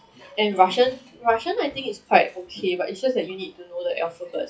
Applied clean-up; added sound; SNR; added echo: classical method WPE with log-MMSE.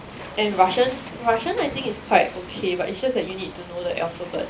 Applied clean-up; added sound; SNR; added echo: none; Waves, surf; 14 dB; reverberation time 0.3 s.